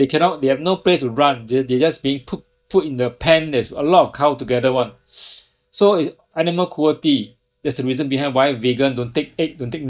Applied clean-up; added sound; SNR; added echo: neural mask model DeepFilterNet 3.